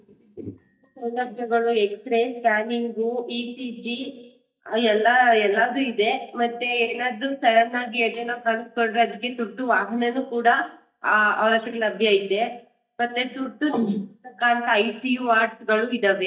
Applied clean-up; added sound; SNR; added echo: neural mask model DeepFilterNet 3.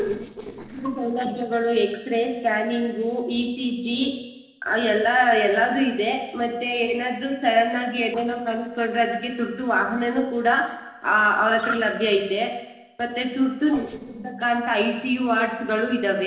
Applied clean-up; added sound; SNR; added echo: neural separator model SepFormer DNS4.